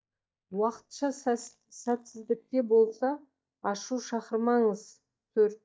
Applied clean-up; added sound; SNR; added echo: neural mask model DeepFilterNet 3.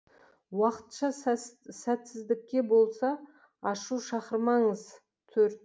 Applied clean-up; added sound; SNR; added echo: none; none; none; none.